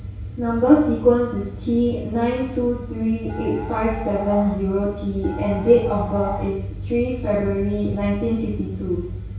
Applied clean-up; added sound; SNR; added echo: none; Animal; 13 dB; reverberation time 0.6 s.